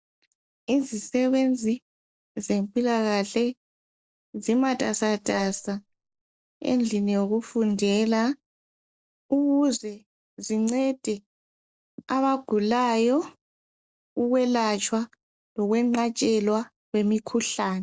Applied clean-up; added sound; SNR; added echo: neural separator model SepFormer DNS4.